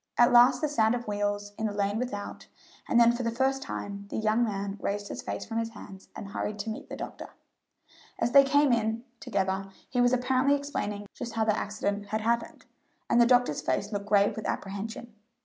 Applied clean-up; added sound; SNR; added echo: none; none; none; none.